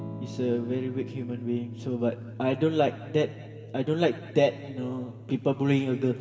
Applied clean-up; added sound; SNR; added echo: none; Electric guitar / Strum; 13 dB; reverberation time 2.0 s.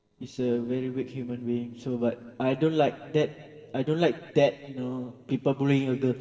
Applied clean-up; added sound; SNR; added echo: neural separator model SepFormer DNS4.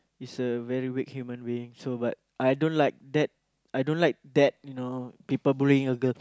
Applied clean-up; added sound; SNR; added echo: none; none; none; none.